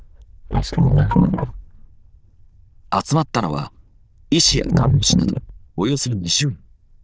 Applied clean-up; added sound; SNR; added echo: neural diffusion model UNIVERSE++.